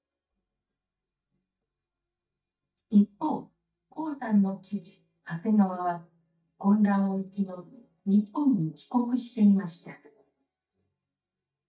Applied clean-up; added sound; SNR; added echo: neural mask model DeepFilterNet 3.